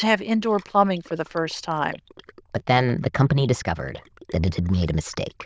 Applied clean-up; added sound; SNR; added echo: neural diffusion model UNIVERSE++.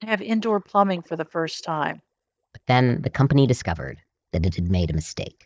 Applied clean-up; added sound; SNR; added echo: neural mask model DeepFilterNet 3.